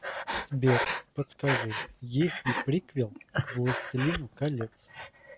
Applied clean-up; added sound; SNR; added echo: none; Breathing; 4 dB; none.